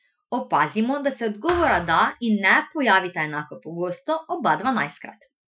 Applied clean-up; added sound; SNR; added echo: classical method Wiener filter.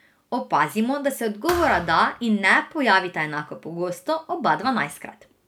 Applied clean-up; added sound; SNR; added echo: none; Thump, thud; 12 dB; none.